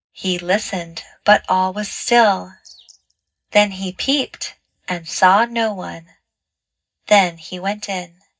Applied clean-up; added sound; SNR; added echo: neural mask model DeepFilterNet 3.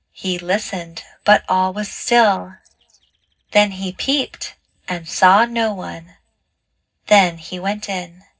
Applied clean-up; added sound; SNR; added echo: neural separator model SepFormer DNS4.